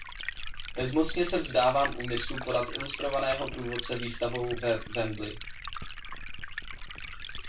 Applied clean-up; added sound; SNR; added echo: none; Liquid; 6 dB; reverberation time 0.2 s.